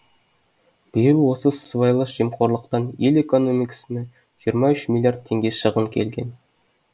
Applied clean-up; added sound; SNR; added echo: none; none; none; none.